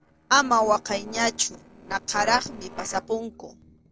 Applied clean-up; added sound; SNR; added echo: neural separator model SepFormer DNS4.